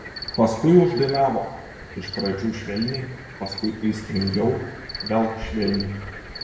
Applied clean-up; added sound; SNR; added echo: none; Cricket; 12 dB; reverberation time 0.8 s.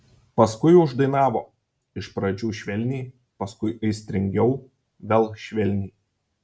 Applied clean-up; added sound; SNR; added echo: none; none; none; none.